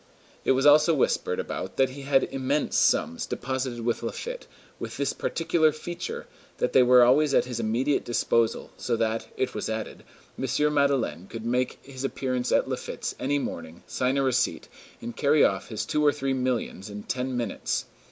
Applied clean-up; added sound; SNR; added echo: none; none; none; none.